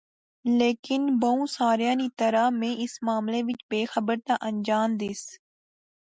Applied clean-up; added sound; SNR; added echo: none; none; none; none.